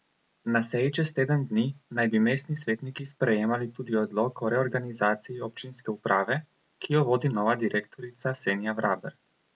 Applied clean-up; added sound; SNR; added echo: none; none; none; none.